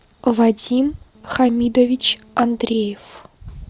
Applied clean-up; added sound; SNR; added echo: none; none; none; none.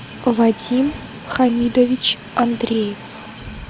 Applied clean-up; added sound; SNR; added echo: none; Train; 16 dB; none.